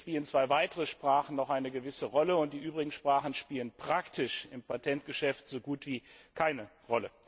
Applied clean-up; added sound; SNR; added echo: none; none; none; none.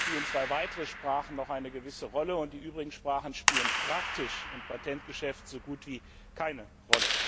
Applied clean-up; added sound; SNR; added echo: none; Clapping; -1 dB; none.